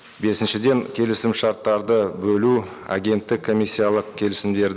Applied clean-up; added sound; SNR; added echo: none; none; none; none.